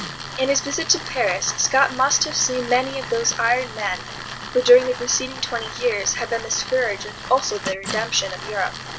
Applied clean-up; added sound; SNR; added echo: none; Tools; 10 dB; none.